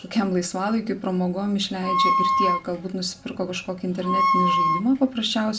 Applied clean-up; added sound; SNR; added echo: none; Wind instrument, woodwind instrument; -2 dB; reverberation time 0.3 s.